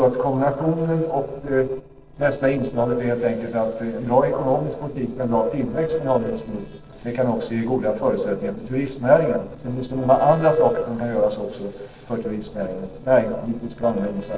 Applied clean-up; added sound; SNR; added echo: neural separator model SepFormer DNS4.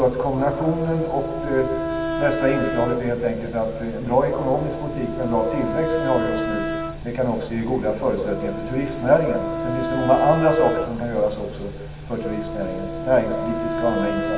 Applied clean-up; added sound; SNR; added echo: none; Wind instrument, woodwind instrument; 6 dB; reverberation time 2.1 s.